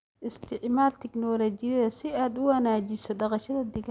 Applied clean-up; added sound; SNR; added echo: none; none; none; none.